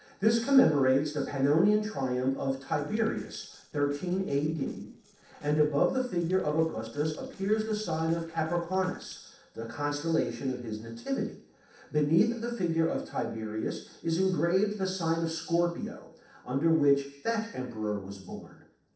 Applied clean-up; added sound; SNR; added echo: neural separator model SepFormer DNS4.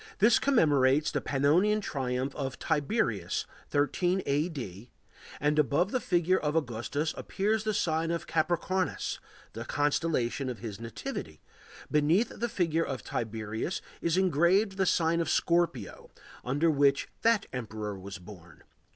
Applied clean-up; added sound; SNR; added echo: none; none; none; none.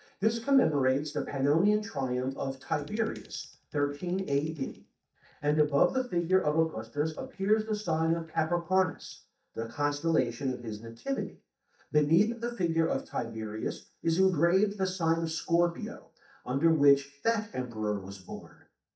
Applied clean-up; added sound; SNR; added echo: neural mask model DeepFilterNet 3.